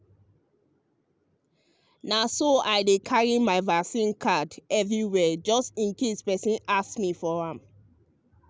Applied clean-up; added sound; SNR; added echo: none; none; none; none.